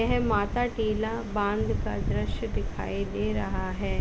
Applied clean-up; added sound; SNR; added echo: none; none; none; none.